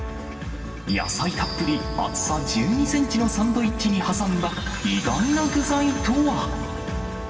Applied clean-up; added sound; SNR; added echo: none; Brass instrument; 14 dB; reverberation time 2.6 s.